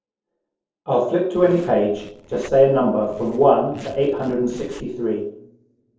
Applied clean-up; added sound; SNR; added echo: neural separator model SepFormer DNS4.